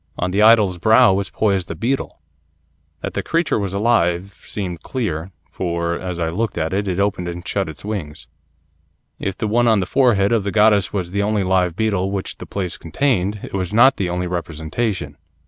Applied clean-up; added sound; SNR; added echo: none; none; none; none.